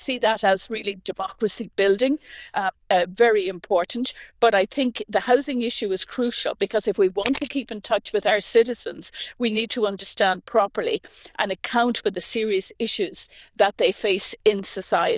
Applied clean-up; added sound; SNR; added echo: neural diffusion model UNIVERSE++.